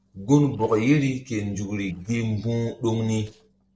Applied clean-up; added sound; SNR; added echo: neural separator model SepFormer DNS4.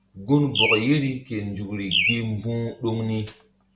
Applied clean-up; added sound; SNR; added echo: none; Bird; 3 dB; none.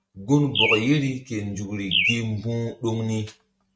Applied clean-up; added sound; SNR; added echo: neural mask model RNNoise.